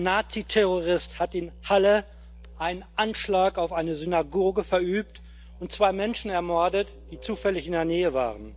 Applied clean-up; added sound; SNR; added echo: none; Musical instrument; 19 dB; none.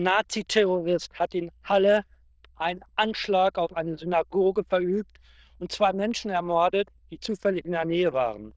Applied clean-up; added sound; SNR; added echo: neural diffusion model UNIVERSE++.